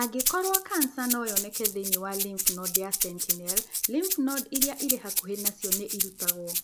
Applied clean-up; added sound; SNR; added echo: none; Rattle (instrument); -4 dB; none.